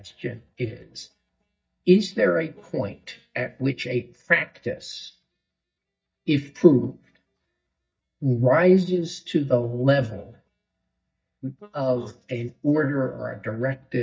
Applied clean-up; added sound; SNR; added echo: neural mask model DeepFilterNet 3.